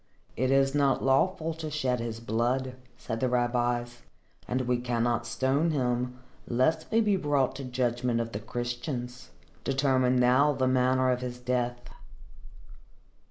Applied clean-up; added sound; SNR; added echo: none; none; none; none.